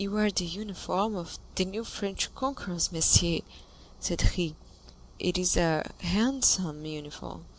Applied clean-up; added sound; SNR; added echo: none; none; none; none.